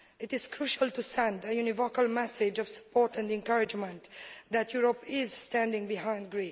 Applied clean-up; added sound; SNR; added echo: none; none; none; none.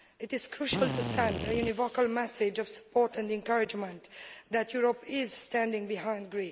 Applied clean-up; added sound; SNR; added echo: none; Drill; 3 dB; none.